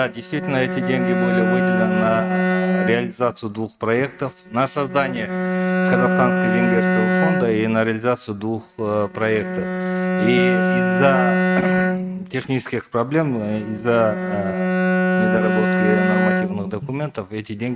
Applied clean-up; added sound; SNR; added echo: neural mask model RNNoise.